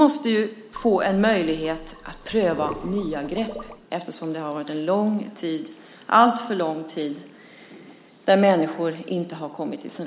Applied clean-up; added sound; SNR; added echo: none; Sink (filling or washing); 14 dB; none.